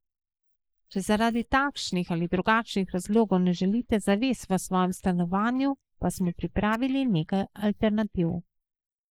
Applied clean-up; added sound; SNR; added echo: neural mask model Resemble Enhance denoiser.